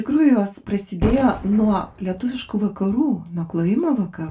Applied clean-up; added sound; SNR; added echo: none; Boom; 13 dB; reverberation time 0.2 s.